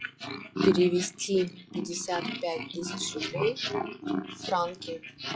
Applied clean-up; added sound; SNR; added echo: classical method log-MMSE.